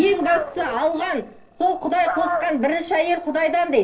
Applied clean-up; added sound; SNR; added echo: neural separator model SepFormer DNS4.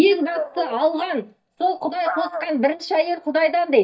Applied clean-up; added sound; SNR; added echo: neural mask model DeepFilterNet 3.